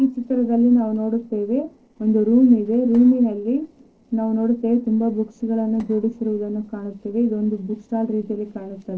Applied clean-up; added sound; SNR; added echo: neural separator model SepFormer DNS4.